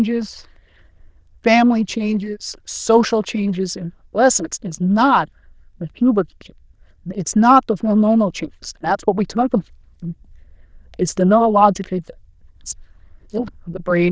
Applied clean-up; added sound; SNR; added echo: neural diffusion model UNIVERSE++.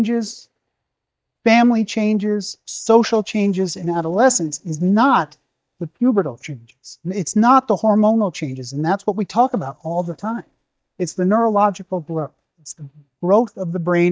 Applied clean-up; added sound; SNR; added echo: neural mask model DeepFilterNet 3.